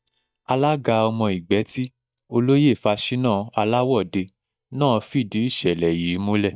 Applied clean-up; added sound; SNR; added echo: neural mask model DeepFilterNet 3.